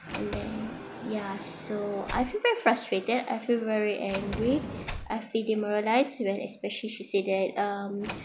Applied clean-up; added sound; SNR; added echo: none; Sliding door; 12 dB; none.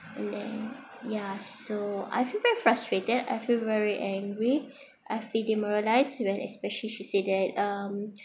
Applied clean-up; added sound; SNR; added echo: none; none; none; none.